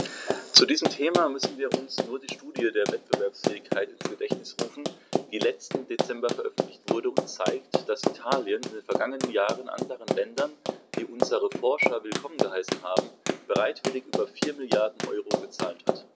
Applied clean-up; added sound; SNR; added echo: none; Run; 2 dB; none.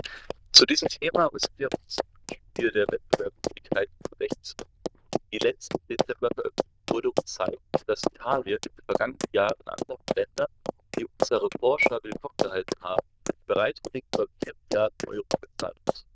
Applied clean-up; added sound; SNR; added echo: neural diffusion model UNIVERSE++.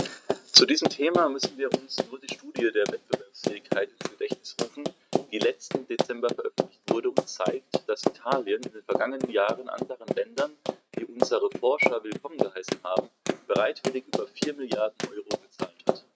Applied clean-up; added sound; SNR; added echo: neural mask model RNNoise.